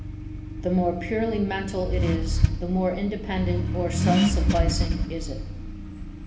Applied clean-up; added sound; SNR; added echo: none; Accelerating, revving, vroom; -3 dB; reverberation time 1.0 s.